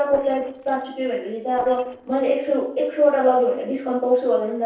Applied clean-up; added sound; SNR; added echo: neural separator model SepFormer DNS4.